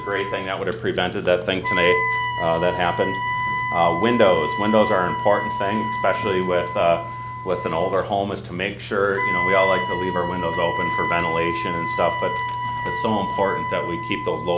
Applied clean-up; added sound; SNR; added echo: none; Wind instrument, woodwind instrument; 4 dB; none.